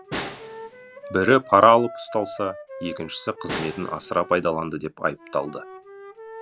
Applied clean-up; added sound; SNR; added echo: none; Wind instrument, woodwind instrument + Snare drum; 13 dB; none.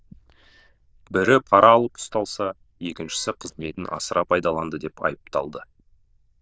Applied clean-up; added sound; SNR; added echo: neural diffusion model UNIVERSE++.